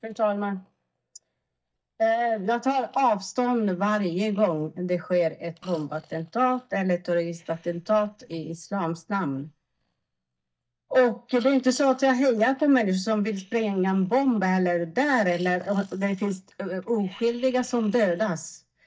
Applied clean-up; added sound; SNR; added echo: neural mask model DeepFilterNet 3.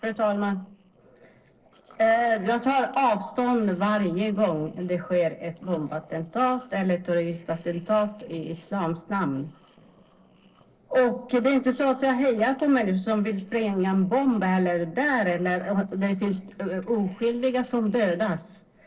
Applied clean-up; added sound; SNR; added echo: neural separator model SepFormer DNS4.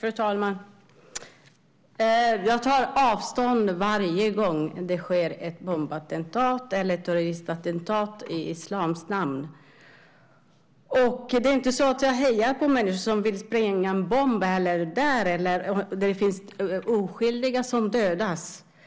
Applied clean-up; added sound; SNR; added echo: none; none; none; none.